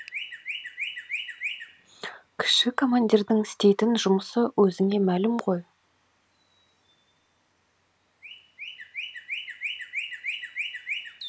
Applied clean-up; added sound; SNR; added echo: none; Chirp, tweet; 11 dB; none.